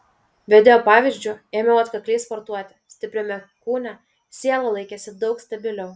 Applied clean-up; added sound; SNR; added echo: none; none; none; none.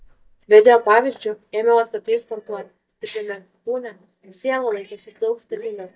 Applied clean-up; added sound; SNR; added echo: neural mask model DeepFilterNet 3.